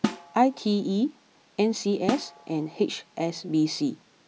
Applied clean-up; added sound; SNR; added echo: none; Snare drum; 9 dB; none.